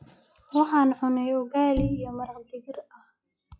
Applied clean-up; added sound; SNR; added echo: classical method log-MMSE.